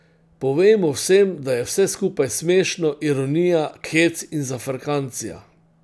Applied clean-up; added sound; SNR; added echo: none; none; none; none.